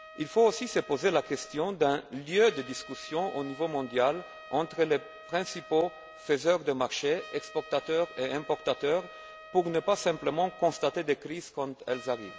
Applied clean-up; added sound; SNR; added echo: none; Trumpet; 19 dB; none.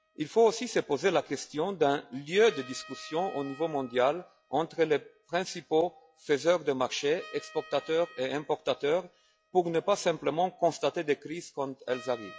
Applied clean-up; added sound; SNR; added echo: classical method log-MMSE.